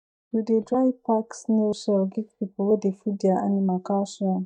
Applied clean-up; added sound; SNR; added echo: neural mask model DeepFilterNet 3.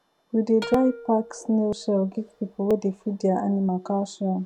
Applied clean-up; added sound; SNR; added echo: none; Plucked string instrument; 18 dB; none.